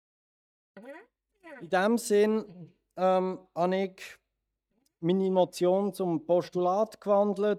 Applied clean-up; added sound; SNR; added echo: neural mask model DeepFilterNet 3.